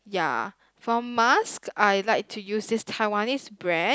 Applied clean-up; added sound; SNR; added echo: none; none; none; none.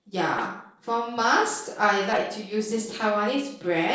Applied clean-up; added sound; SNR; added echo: neural separator model SepFormer DNS4.